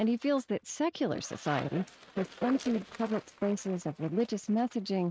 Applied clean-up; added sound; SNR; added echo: neural mask model RNNoise.